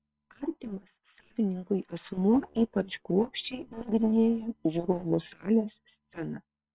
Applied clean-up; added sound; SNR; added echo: neural separator model SepFormer WHAM!.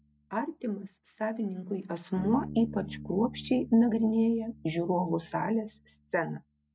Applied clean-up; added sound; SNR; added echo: none; Bass guitar; 16 dB; none.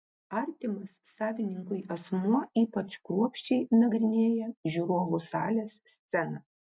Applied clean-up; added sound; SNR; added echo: none; none; none; none.